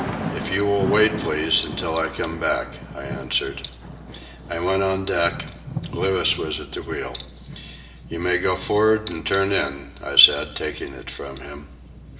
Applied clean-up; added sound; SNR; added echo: none; Thunder / Rain; 11 dB; reverberation time 0.8 s.